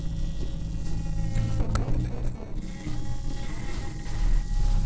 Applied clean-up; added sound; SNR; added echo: neural separator model SepFormer DNS4.